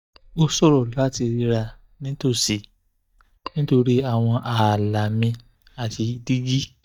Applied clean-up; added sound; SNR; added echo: neural mask model DeepFilterNet 3.